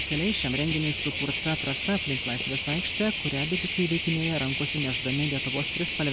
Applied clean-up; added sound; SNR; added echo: none; Cricket; 1 dB; none.